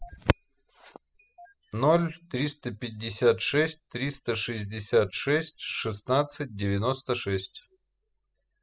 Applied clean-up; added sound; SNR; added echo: classical method spectral subtraction.